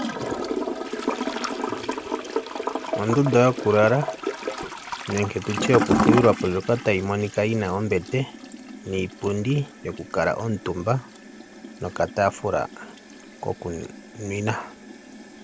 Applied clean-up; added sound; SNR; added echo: none; Toilet flush / Gurgling; 5 dB; none.